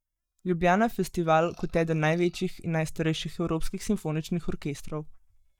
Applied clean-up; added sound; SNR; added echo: neural mask model DeepFilterNet 3.